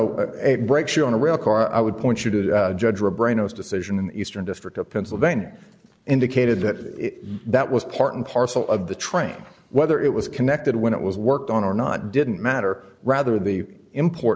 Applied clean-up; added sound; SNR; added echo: none; none; none; none.